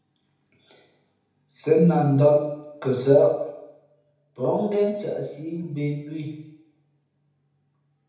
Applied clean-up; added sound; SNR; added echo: none; none; none; reverberation time 0.8 s.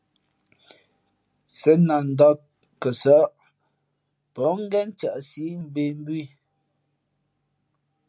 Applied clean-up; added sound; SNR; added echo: none; none; none; none.